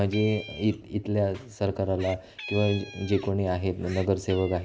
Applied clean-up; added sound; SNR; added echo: none; Meow; 17 dB; none.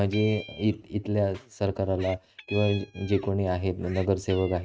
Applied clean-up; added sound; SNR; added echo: neural mask model RNNoise.